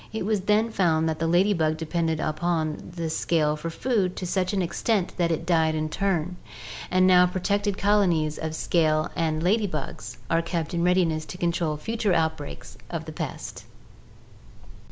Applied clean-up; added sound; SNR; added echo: none; none; none; none.